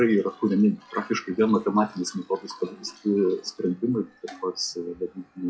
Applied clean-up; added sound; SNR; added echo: classical method log-MMSE.